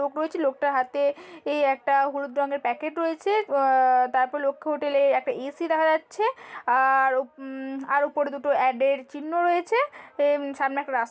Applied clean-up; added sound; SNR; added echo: none; none; none; none.